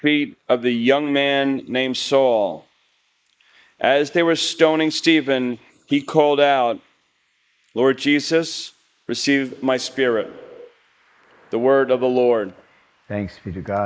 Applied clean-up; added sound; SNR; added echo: neural mask model Resemble Enhance denoiser.